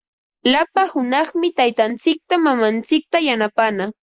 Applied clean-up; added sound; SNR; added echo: neural mask model Resemble Enhance denoiser.